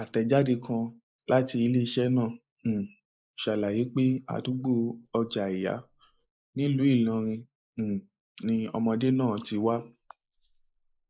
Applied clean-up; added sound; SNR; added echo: neural mask model Resemble Enhance denoiser.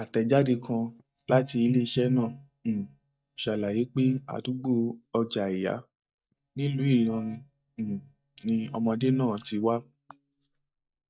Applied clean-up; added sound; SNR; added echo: neural mask model DeepFilterNet 3.